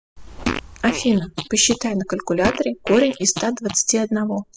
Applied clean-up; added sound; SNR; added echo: classical method spectral subtraction.